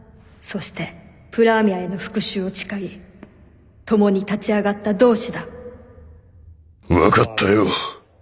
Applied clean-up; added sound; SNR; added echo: none; none; none; none.